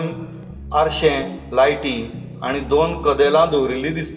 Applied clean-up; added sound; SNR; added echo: none; Piano; 15 dB; reverberation time 1.2 s.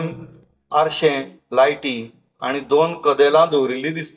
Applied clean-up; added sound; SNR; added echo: neural mask model DeepFilterNet 3.